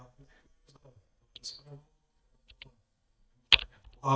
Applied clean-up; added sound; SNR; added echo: neural mask model DeepFilterNet 3.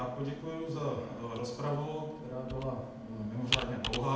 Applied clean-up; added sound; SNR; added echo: none; Computer keyboard; 5 dB; reverberation time 0.8 s.